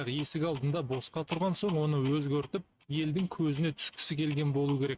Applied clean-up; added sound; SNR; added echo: neural mask model RNNoise.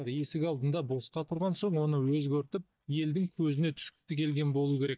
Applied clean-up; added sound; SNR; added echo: neural mask model DeepFilterNet 3.